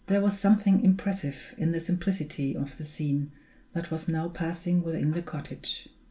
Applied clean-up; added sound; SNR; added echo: none; none; none; reverberation time 0.2 s.